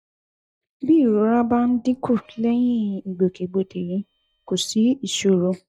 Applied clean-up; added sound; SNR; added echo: neural mask model DeepFilterNet 3.